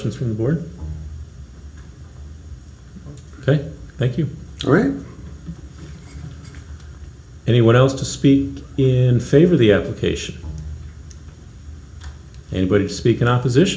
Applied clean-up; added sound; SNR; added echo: none; Bowed string instrument; 19 dB; reverberation time 0.4 s.